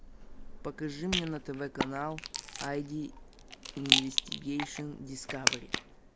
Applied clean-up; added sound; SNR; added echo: none; Rattle; -3 dB; none.